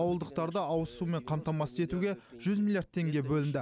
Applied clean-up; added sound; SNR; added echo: none; none; none; none.